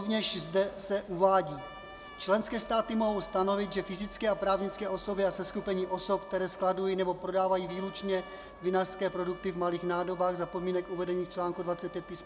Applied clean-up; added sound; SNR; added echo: none; Trumpet; 20 dB; reverberation time 0.3 s.